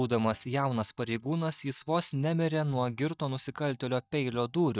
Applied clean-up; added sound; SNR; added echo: neural mask model DeepFilterNet 3.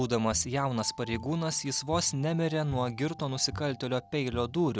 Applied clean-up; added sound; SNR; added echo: none; none; none; none.